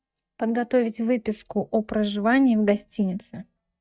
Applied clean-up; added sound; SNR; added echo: neural mask model DeepFilterNet 3.